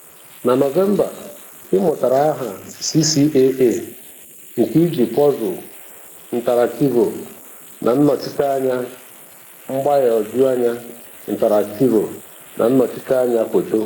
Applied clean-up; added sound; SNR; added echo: neural mask model Resemble Enhance denoiser.